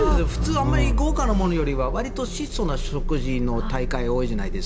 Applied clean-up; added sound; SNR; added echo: none; Idling / Engine starting / Motor vehicle (road); -1 dB; none.